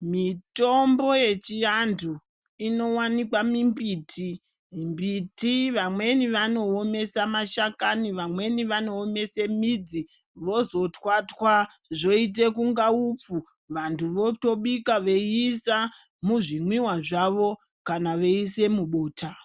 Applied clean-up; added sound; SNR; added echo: none; none; none; none.